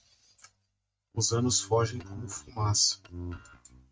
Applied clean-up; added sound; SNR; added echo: neural mask model RNNoise.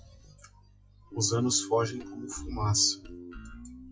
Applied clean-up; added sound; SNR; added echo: classical method log-MMSE.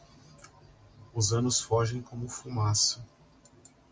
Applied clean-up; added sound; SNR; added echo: none; none; none; none.